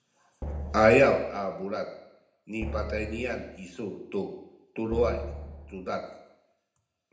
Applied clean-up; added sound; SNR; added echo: none; Drum; 10 dB; reverberation time 0.8 s.